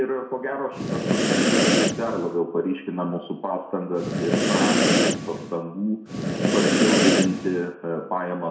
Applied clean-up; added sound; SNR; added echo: none; Breathing; -5 dB; reverberation time 0.5 s.